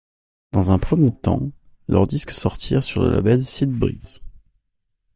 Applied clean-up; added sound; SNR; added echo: neural mask model DeepFilterNet 3.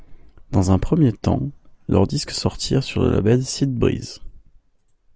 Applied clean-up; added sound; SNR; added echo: none; none; none; none.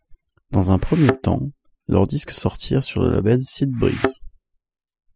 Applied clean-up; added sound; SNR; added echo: classical method spectral subtraction.